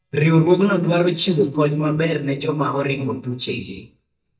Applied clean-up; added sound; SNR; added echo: neural mask model DeepFilterNet 3.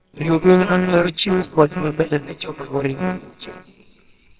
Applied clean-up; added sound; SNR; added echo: neural separator model SepFormer WHAMR!.